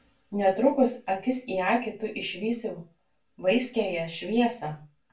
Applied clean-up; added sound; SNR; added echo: none; none; none; reverberation time 0.2 s.